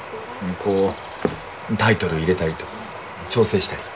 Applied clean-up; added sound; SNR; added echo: none; Bird vocalization, bird call, bird song; 11 dB; none.